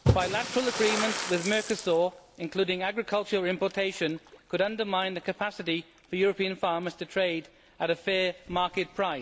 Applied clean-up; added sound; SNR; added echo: none; Splash, splatter; 8 dB; none.